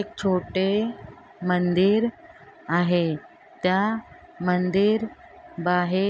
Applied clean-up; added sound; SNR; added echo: none; none; none; none.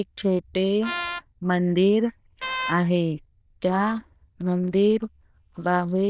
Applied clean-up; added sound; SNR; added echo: neural diffusion model UNIVERSE++.